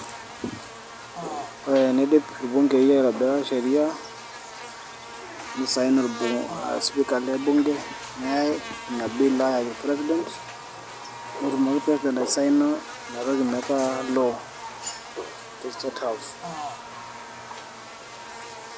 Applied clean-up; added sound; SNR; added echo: none; Fart + Buzz; 12 dB; none.